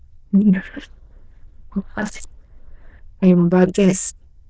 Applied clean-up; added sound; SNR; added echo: neural diffusion model UNIVERSE++.